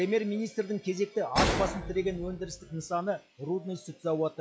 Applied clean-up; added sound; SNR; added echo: classical method log-MMSE.